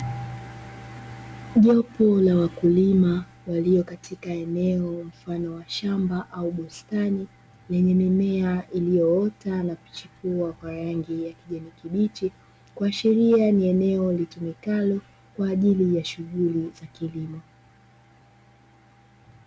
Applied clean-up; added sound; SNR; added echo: none; none; none; none.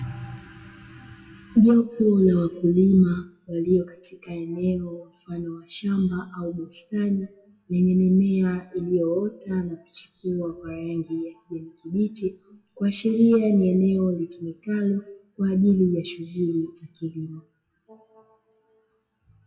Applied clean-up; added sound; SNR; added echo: classical method WPE with log-MMSE.